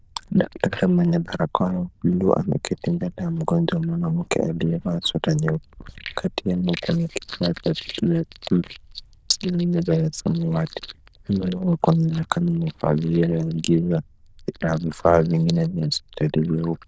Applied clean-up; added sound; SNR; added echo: neural diffusion model UNIVERSE++.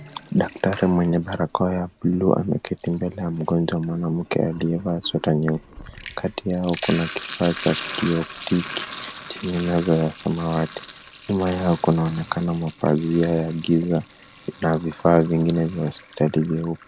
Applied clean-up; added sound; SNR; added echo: none; Sink (filling or washing); 15 dB; none.